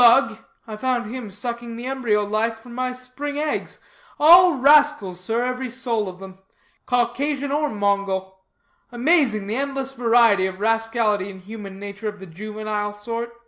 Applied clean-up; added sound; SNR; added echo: none; none; none; none.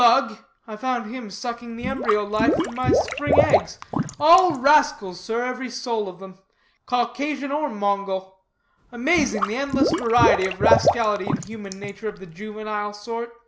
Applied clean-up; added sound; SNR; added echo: none; Liquid; 0 dB; none.